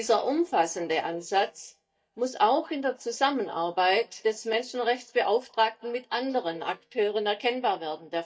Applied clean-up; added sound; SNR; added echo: neural mask model DeepFilterNet 3.